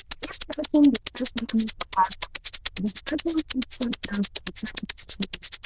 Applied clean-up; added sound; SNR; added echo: neural diffusion model UNIVERSE++.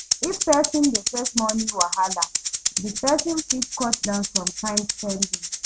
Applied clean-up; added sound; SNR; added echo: none; Rattle (instrument); 1 dB; none.